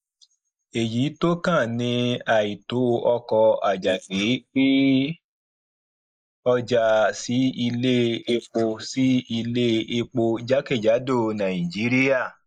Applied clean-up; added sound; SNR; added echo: neural mask model Resemble Enhance denoiser.